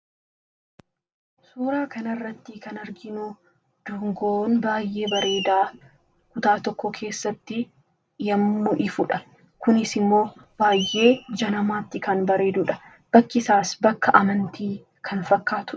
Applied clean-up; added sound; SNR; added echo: none; Screech; 15 dB; none.